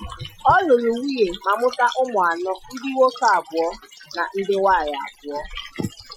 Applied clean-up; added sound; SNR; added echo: classical method Wiener filter.